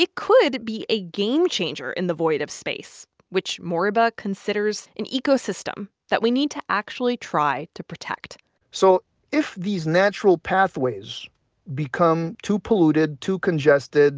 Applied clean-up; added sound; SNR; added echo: none; none; none; none.